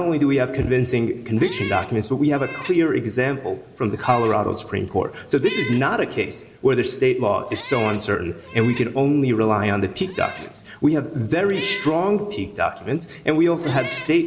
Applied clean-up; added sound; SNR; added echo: none; Meow; 17 dB; reverberation time 1.4 s.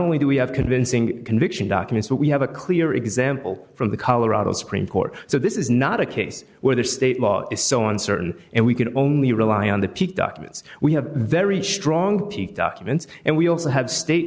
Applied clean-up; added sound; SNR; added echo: none; none; none; none.